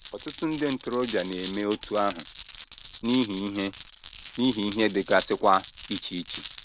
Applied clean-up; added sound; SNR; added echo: none; Glass; 5 dB; none.